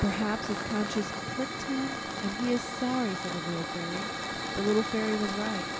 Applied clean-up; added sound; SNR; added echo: none; Hiss / Fire; 3 dB; none.